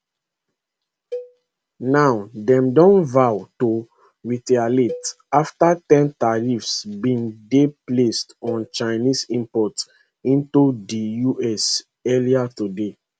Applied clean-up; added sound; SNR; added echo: none; Cowbell; 18 dB; none.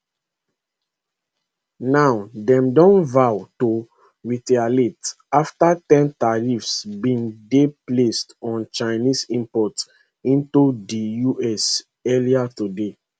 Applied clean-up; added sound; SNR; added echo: none; none; none; none.